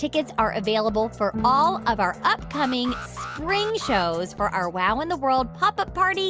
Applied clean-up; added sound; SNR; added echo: none; Alarm + Bowed string instrument; 11 dB; none.